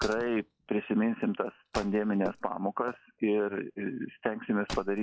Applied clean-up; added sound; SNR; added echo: classical method log-MMSE.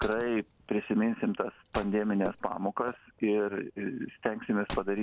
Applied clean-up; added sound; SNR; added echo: none; Wood; 15 dB; none.